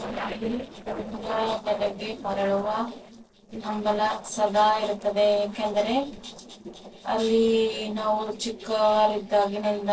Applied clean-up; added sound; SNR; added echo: neural separator model SepFormer DNS4.